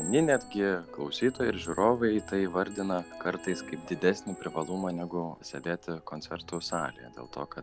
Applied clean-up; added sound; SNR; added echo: none; Chime; 18 dB; none.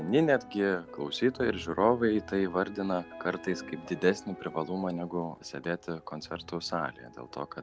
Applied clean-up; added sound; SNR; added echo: none; none; none; none.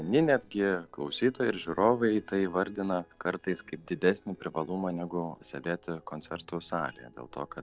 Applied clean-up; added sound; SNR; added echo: neural separator model SepFormer DNS4.